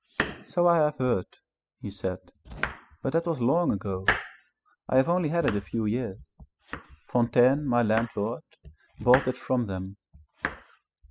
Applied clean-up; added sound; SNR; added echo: classical method spectral subtraction.